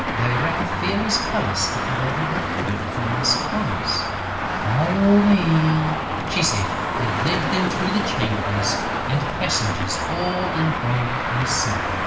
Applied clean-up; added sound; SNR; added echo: none; Traffic noise, roadway noise; 1 dB; reverberation time 0.8 s.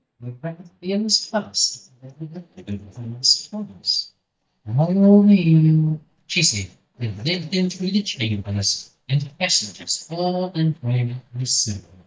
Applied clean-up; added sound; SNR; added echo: neural mask model DeepFilterNet 3.